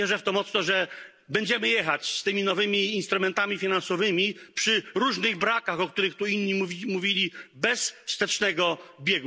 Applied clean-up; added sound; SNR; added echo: none; none; none; none.